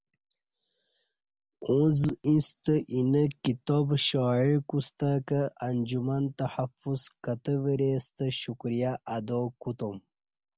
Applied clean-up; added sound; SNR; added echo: none; none; none; none.